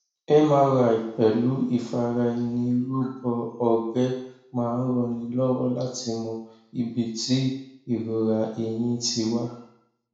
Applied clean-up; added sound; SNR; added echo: none; none; none; reverberation time 0.6 s.